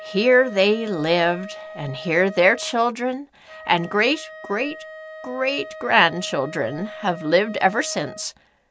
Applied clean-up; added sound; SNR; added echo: none; Wind instrument, woodwind instrument; 16 dB; none.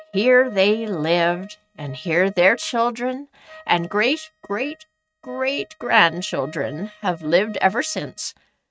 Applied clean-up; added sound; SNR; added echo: neural mask model RNNoise.